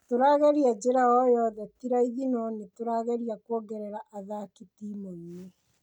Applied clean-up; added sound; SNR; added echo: none; none; none; none.